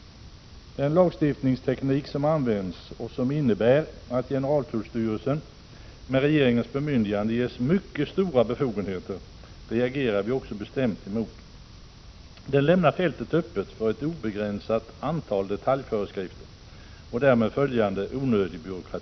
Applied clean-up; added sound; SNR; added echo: none; none; none; none.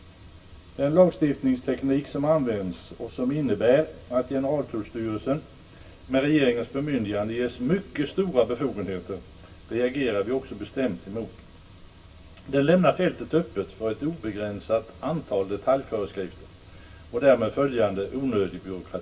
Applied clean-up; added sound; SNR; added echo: none; none; none; reverberation time 0.2 s.